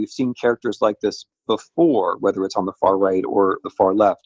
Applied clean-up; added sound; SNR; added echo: neural mask model Resemble Enhance denoiser.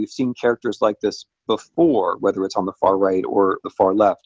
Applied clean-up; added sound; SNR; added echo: none; none; none; none.